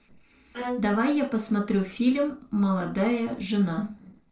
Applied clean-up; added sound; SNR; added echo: neural separator model SepFormer DNS4.